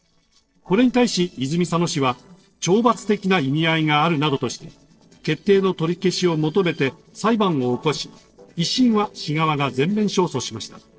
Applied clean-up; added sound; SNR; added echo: neural separator model SepFormer DNS4.